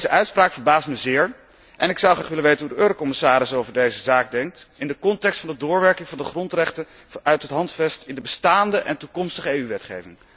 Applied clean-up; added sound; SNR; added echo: none; none; none; none.